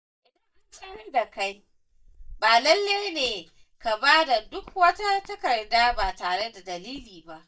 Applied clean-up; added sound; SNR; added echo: neural mask model DeepFilterNet 3.